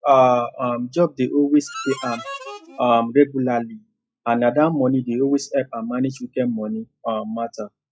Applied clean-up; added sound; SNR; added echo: classical method log-MMSE.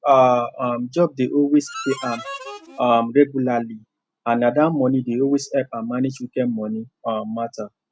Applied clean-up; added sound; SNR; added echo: none; Harmonica; 13 dB; none.